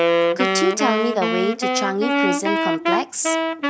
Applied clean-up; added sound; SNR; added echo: none; Wind instrument, woodwind instrument; -3 dB; none.